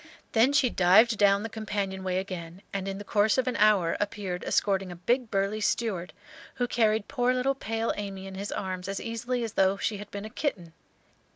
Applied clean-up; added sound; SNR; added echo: none; none; none; none.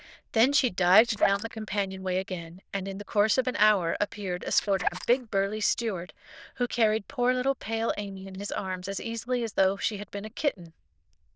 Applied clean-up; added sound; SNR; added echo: neural diffusion model UNIVERSE++.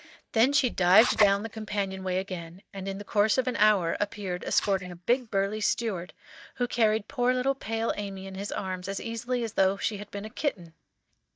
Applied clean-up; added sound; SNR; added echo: neural mask model DeepFilterNet 3.